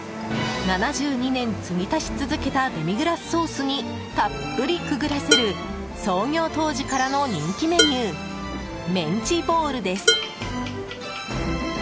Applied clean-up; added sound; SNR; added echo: none; Dishes, pots, and pans; 1 dB; none.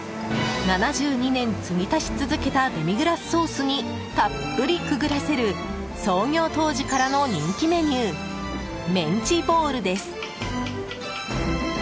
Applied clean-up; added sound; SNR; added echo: none; none; none; none.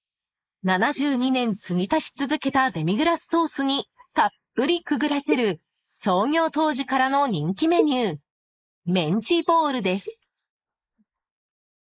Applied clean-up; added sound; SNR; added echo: neural mask model Resemble Enhance denoiser.